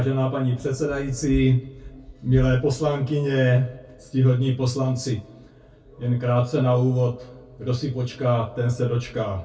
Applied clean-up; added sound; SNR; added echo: none; none; none; reverberation time 0.2 s.